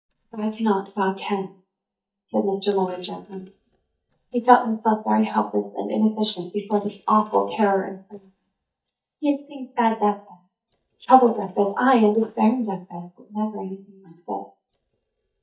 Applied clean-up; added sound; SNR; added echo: neural mask model DeepFilterNet 3.